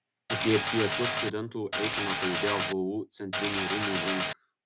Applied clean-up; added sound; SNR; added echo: none; Mechanisms; -5 dB; none.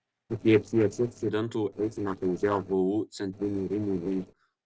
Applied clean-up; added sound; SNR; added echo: neural separator model SepFormer DNS4.